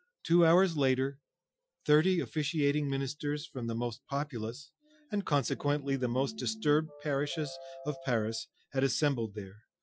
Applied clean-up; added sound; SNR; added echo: classical method Wiener filter.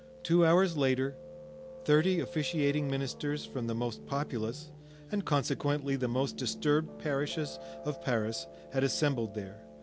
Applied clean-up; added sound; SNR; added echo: none; Piano; 15 dB; none.